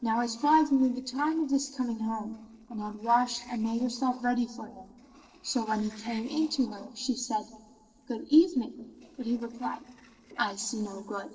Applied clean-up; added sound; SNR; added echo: neural separator model SepFormer DNS4.